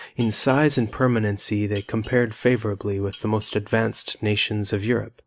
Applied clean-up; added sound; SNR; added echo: none; Dishes, pots, and pans; 15 dB; none.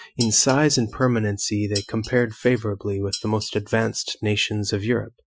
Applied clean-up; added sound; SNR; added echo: classical method Wiener filter.